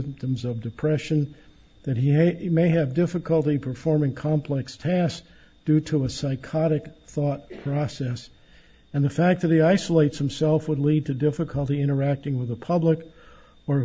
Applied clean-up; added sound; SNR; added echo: none; none; none; none.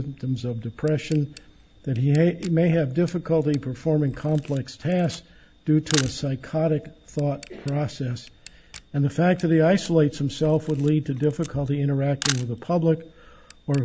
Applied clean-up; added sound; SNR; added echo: none; Camera; 17 dB; none.